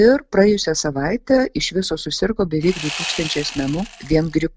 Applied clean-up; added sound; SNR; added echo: none; Sawing; 12 dB; none.